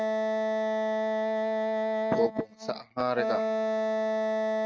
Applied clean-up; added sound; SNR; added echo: neural mask model RNNoise.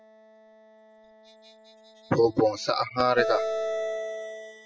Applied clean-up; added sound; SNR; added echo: classical method spectral subtraction.